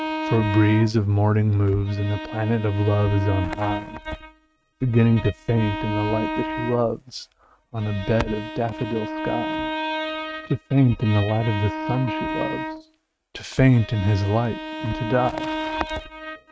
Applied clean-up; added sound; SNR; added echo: neural mask model RNNoise.